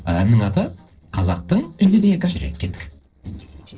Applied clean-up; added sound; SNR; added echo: neural separator model SepFormer DNS4.